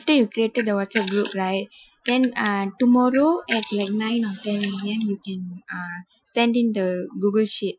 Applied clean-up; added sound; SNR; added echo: classical method Wiener filter.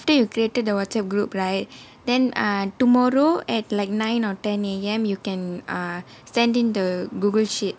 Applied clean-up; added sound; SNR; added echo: none; none; none; none.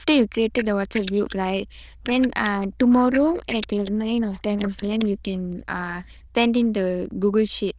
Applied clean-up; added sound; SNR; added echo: neural diffusion model UNIVERSE++.